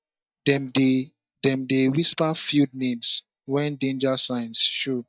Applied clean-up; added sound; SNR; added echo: neural mask model DeepFilterNet 3.